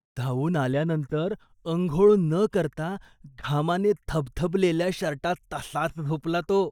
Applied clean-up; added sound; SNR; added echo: neural mask model DeepFilterNet 3.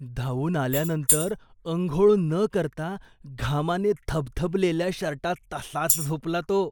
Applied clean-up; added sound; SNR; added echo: neural mask model Resemble Enhance denoiser.